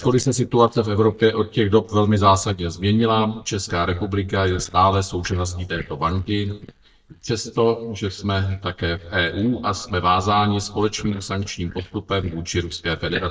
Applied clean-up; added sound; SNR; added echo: neural mask model DeepFilterNet 3.